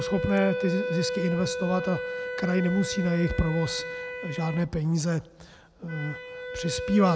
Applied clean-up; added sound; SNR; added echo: none; Wind instrument, woodwind instrument; 6 dB; none.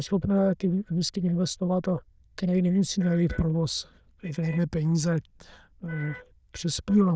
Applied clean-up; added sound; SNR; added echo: neural diffusion model UNIVERSE++.